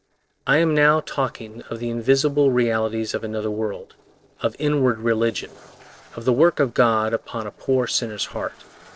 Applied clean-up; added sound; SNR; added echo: neural separator model SepFormer DNS4.